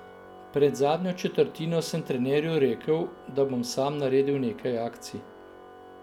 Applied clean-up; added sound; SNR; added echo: none; Organ; 19 dB; none.